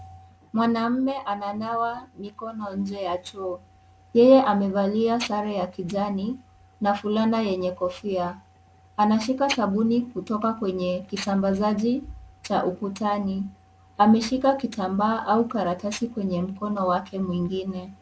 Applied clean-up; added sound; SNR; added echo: none; none; none; none.